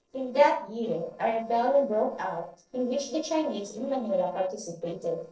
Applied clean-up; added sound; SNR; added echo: neural separator model SepFormer DNS4.